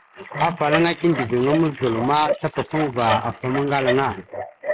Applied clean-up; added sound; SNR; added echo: neural mask model Resemble Enhance denoiser.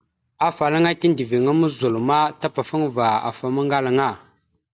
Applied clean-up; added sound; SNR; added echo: none; none; none; none.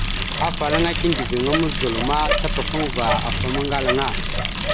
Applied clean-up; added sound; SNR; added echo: none; Bicycle; -1 dB; none.